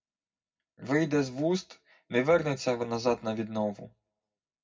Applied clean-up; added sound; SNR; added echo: none; none; none; reverberation time 0.4 s.